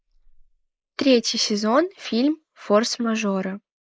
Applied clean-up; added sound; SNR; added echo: neural mask model Resemble Enhance denoiser.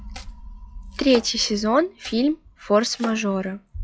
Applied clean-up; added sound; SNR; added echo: classical method log-MMSE.